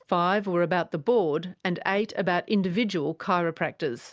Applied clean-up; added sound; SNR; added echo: none; none; none; none.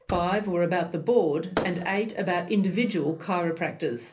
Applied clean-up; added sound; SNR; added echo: none; Fireworks; 14 dB; reverberation time 0.3 s.